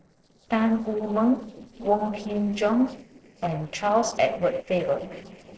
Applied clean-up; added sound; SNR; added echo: neural separator model SepFormer DNS4.